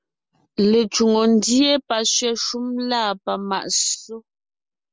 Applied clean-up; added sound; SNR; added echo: none; none; none; none.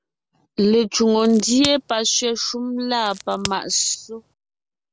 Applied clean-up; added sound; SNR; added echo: none; Crack; 16 dB; none.